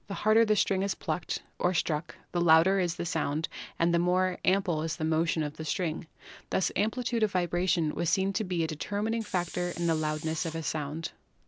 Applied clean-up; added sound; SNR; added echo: none; Hiss; 16 dB; none.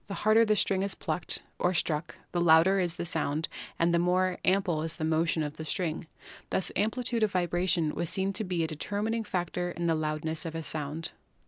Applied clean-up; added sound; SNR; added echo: none; none; none; none.